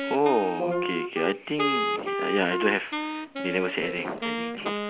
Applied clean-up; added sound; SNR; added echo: none; Brass instrument + Wind instrument, woodwind instrument; 2 dB; none.